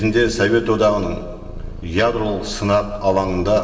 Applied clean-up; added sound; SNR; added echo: none; Purr; 13 dB; reverberation time 2.1 s.